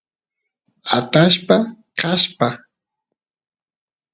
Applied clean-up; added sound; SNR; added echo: none; none; none; none.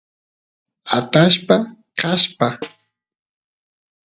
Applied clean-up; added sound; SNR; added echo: neural mask model DeepFilterNet 3.